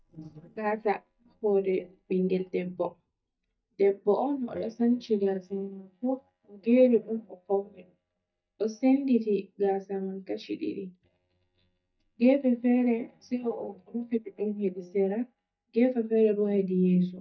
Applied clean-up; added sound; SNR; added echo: neural mask model DeepFilterNet 3.